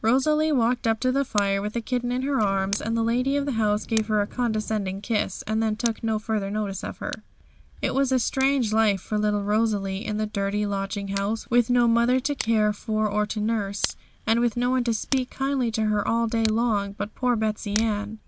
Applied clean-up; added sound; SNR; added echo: none; Tick + Explosion; 17 dB; none.